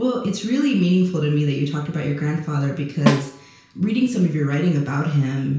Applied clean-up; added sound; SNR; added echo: none; Snare drum; 6 dB; reverberation time 0.5 s.